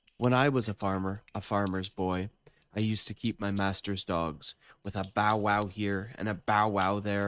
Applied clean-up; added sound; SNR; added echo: neural mask model RNNoise.